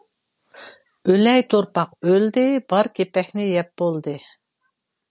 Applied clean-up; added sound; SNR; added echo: none; none; none; none.